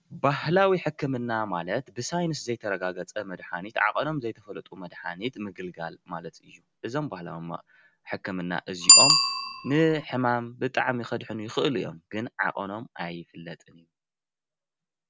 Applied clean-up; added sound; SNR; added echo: none; Bicycle bell; 0 dB; none.